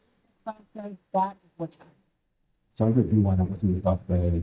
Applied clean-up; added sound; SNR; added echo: neural mask model DeepFilterNet 3.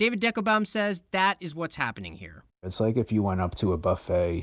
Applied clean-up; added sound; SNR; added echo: none; none; none; none.